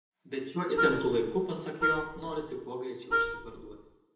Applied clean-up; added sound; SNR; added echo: none; Wind instrument, woodwind instrument; 0 dB; reverberation time 0.8 s.